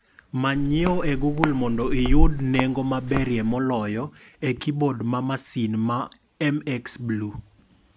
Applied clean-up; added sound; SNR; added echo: none; Walk, footsteps; -2 dB; none.